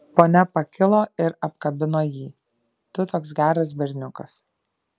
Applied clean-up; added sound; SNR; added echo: none; none; none; none.